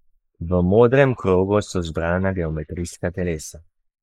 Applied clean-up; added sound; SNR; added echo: neural mask model Resemble Enhance denoiser.